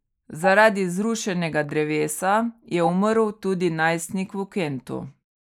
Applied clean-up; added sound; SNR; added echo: neural mask model Resemble Enhance denoiser.